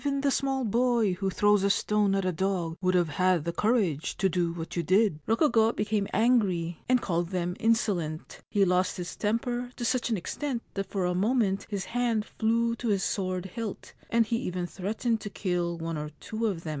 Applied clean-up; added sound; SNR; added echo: none; none; none; none.